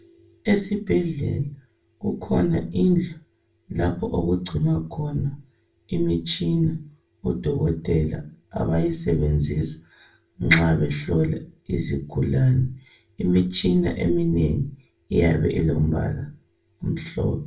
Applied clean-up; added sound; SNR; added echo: none; none; none; reverberation time 0.3 s.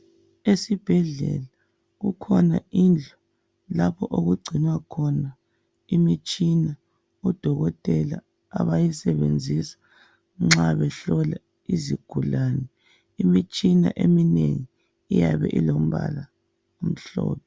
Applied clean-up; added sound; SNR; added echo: none; none; none; none.